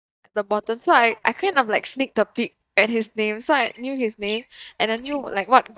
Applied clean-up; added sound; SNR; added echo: neural mask model DeepFilterNet 3.